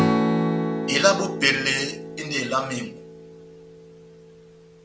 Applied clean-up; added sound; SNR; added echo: none; Strum; 0 dB; none.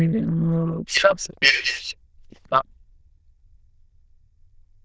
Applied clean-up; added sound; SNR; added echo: neural diffusion model UNIVERSE++.